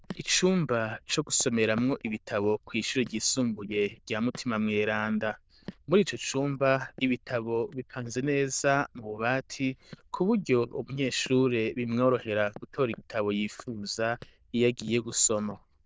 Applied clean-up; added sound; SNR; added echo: neural diffusion model UNIVERSE++.